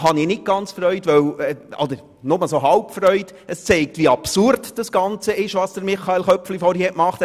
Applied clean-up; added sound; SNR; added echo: none; none; none; none.